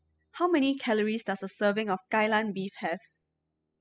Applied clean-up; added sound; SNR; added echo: classical method spectral subtraction.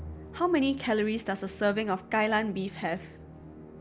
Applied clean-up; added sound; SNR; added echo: none; Musical instrument; 16 dB; none.